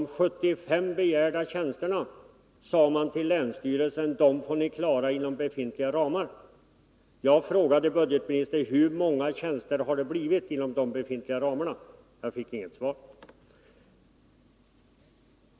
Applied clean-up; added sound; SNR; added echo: none; none; none; none.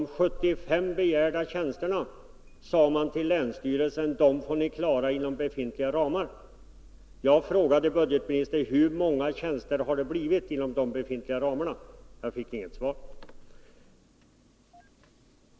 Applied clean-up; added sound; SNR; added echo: none; Engine starting; 20 dB; none.